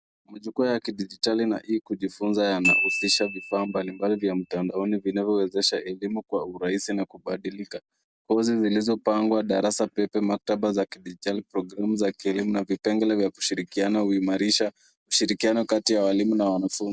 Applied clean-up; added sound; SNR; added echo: none; Glockenspiel; 5 dB; none.